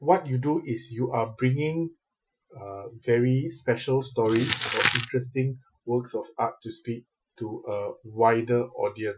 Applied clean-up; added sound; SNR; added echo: classical method Wiener filter.